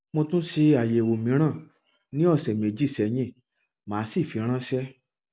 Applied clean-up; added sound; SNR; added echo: none; none; none; none.